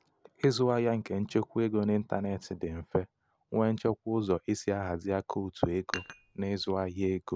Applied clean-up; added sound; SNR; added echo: none; Dishes, pots, and pans; 12 dB; none.